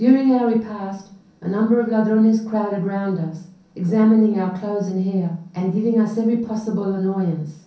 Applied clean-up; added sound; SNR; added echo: none; none; none; reverberation time 0.6 s.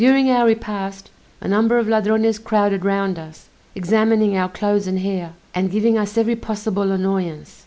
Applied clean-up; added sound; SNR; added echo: none; none; none; none.